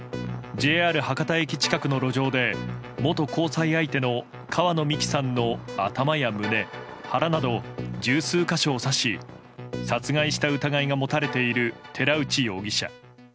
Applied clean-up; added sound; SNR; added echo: none; none; none; none.